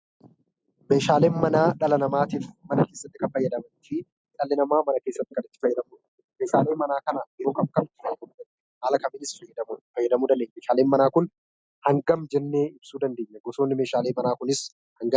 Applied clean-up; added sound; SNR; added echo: none; none; none; none.